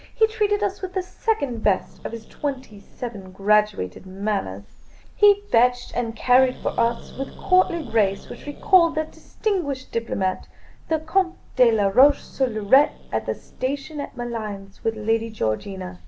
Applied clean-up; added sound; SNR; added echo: none; Growling; 15 dB; none.